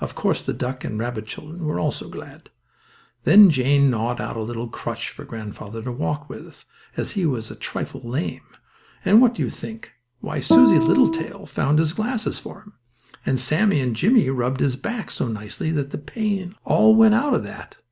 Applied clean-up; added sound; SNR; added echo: none; Guitar; -3 dB; none.